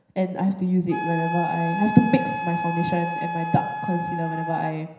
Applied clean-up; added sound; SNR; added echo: none; Wind instrument, woodwind instrument; 6 dB; reverberation time 0.9 s.